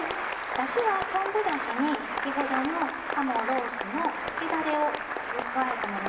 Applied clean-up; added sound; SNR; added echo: none; Applause; 2 dB; reverberation time 2.5 s.